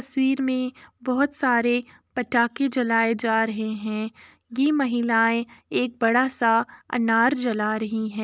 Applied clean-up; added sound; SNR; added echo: none; none; none; none.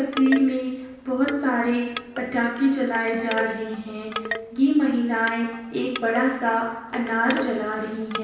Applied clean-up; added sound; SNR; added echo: none; Wind chime / Wood; 12 dB; reverberation time 0.9 s.